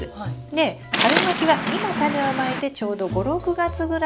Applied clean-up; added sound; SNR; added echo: none; Waves, surf; 3 dB; none.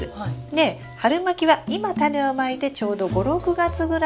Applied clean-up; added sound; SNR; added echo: none; none; none; none.